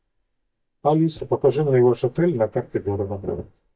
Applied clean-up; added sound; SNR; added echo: neural mask model DeepFilterNet 3.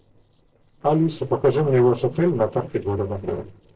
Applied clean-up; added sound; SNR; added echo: neural separator model SepFormer DNS4.